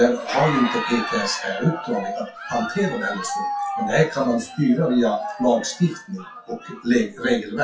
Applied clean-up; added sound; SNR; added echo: classical method WPE with log-MMSE.